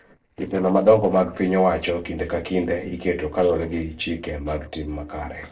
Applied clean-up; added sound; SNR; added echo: neural separator model SepFormer DNS4.